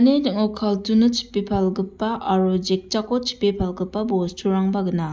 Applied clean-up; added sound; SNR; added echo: none; none; none; none.